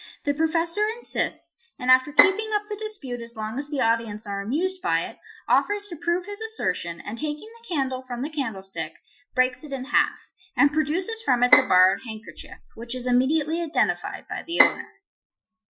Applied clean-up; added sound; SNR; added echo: classical method Wiener filter.